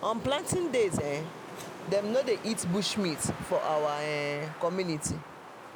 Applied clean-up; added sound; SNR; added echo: none; Wind; 12 dB; none.